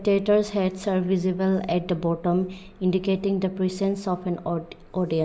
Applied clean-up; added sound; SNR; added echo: none; none; none; none.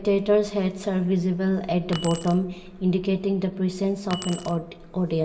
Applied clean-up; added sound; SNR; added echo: none; Keys jangling; 15 dB; reverberation time 0.9 s.